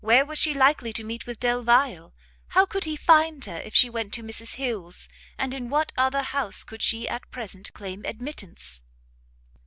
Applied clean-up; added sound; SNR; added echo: none; none; none; none.